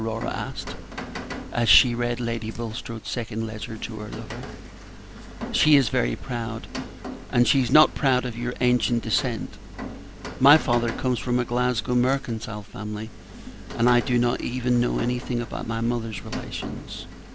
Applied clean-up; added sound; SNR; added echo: none; Rain; 12 dB; none.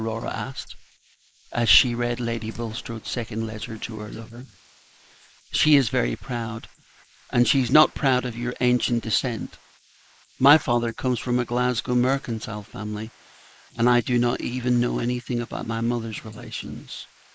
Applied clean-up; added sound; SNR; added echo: neural mask model Resemble Enhance denoiser.